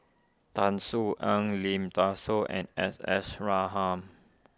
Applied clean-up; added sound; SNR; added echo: none; none; none; none.